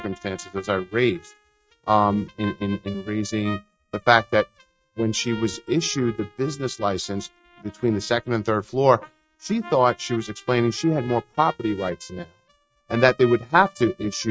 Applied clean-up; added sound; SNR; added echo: neural mask model RNNoise.